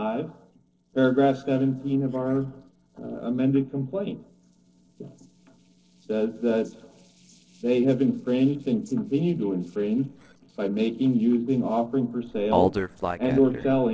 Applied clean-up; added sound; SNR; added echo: neural separator model SepFormer DNS4.